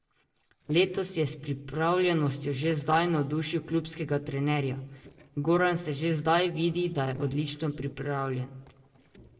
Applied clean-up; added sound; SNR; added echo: neural separator model SepFormer DNS4.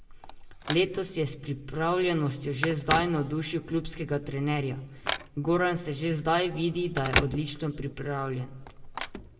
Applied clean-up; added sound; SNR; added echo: none; Telephone; 8 dB; reverberation time 0.9 s.